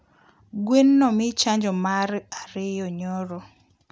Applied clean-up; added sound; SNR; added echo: none; none; none; none.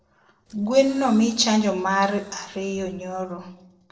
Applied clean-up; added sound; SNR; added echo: neural separator model SepFormer DNS4.